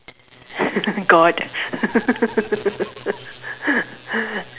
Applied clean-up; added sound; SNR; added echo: none; none; none; none.